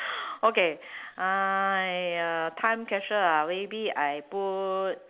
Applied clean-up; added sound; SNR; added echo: none; none; none; none.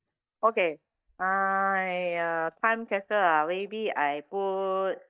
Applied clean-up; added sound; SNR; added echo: neural mask model DeepFilterNet 3.